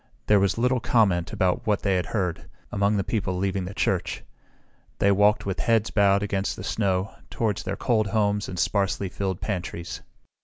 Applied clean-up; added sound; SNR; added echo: none; none; none; none.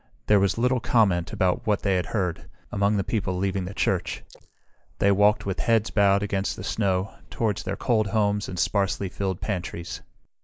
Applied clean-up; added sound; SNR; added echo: neural mask model Resemble Enhance denoiser.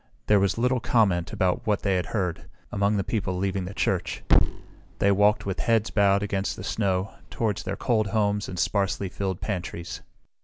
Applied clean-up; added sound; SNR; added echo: none; Thump, thud; 7 dB; none.